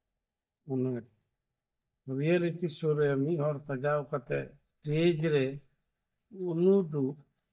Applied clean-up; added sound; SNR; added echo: neural mask model DeepFilterNet 3.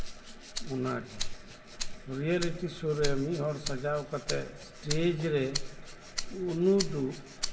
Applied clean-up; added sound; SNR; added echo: none; Rattle (instrument); 4 dB; reverberation time 1.8 s.